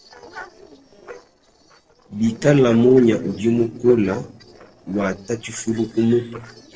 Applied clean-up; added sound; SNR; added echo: neural separator model SepFormer DNS4.